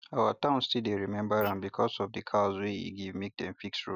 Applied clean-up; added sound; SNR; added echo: neural mask model Resemble Enhance denoiser.